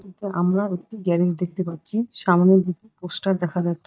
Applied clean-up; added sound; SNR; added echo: neural mask model DeepFilterNet 3.